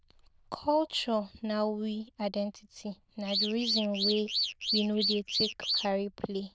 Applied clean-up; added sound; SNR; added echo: neural diffusion model UNIVERSE++.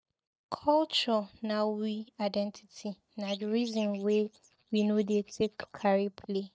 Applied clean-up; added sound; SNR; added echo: neural mask model DeepFilterNet 3.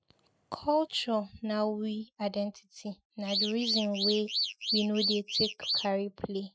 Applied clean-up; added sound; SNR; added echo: classical method Wiener filter.